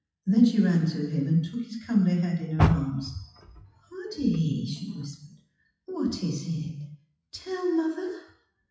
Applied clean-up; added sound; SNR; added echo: classical method WPE with log-MMSE.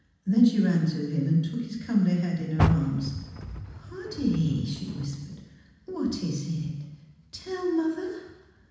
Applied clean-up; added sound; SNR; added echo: none; Car; 9 dB; reverberation time 1.1 s.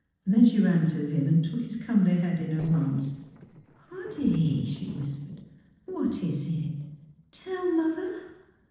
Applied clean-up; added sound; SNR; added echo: neural separator model SepFormer DNS4.